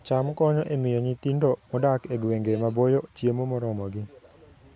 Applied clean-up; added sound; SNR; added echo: none; none; none; none.